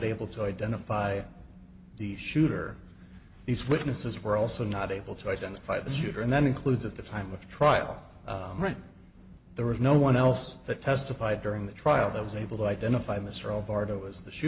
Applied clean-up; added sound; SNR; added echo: none; none; none; none.